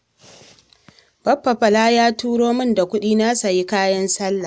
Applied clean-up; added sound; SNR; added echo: none; none; none; none.